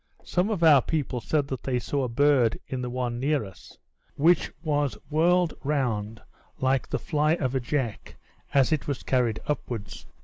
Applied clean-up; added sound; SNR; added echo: none; none; none; none.